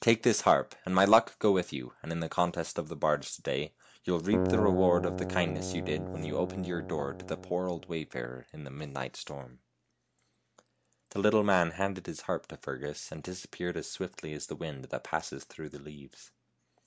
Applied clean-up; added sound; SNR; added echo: none; Keyboard (musical); 3 dB; none.